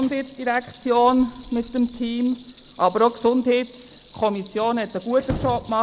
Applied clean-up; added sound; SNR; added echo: none; Rattle + Squeak / Slam / Wood; 15 dB; none.